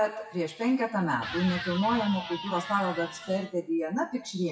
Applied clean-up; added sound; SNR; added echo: classical method WPE with log-MMSE.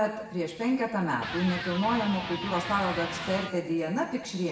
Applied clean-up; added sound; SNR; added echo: none; Electric guitar; 8 dB; reverberation time 1.2 s.